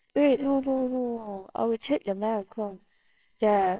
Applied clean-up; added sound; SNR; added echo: neural separator model SepFormer WHAMR!.